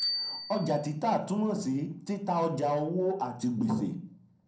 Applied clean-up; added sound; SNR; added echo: none; Bicycle bell; 11 dB; reverberation time 0.5 s.